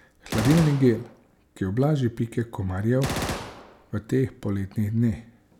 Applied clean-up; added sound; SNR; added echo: none; Gunshot, gunfire; 10 dB; none.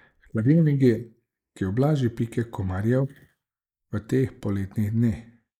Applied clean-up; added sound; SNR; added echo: neural mask model Resemble Enhance denoiser.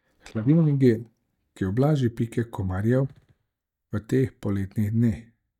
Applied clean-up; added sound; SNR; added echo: neural mask model DeepFilterNet 3.